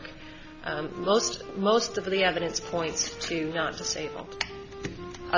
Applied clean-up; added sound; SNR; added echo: none; Wind instrument, woodwind instrument; 13 dB; none.